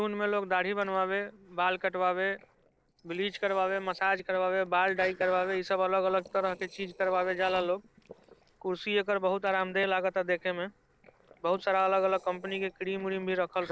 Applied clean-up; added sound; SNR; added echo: neural separator model SepFormer DNS4.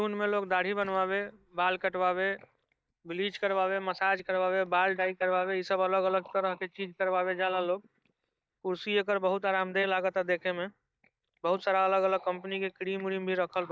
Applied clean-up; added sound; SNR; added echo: neural mask model DeepFilterNet 3.